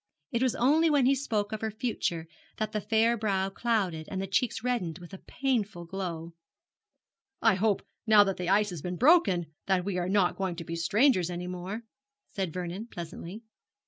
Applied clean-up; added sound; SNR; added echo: none; none; none; none.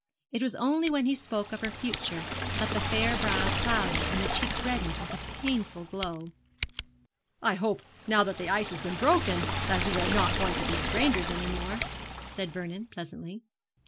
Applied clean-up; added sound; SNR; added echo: none; Liquid + Scissors; 1 dB; none.